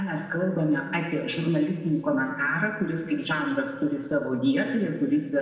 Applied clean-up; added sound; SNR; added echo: none; none; none; reverberation time 1.8 s.